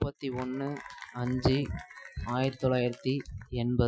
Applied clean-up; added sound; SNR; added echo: classical method Wiener filter.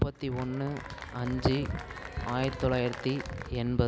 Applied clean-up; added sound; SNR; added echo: none; Applause / Cheering; 13 dB; none.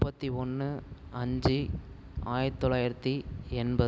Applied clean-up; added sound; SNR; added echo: none; none; none; none.